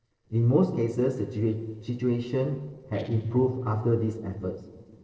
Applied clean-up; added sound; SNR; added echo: neural separator model SepFormer DNS4.